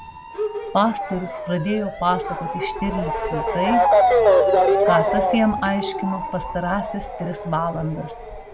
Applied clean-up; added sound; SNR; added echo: none; Motor vehicle (road) / Siren; -3 dB; none.